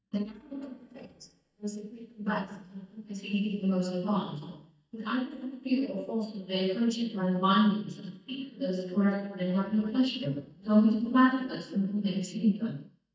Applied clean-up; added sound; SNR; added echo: neural mask model DeepFilterNet 3.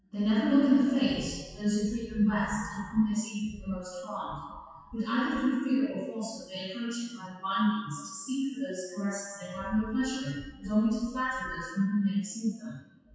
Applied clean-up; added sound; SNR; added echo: classical method WPE with log-MMSE.